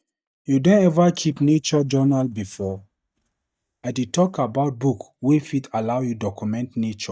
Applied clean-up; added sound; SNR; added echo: neural mask model DeepFilterNet 3.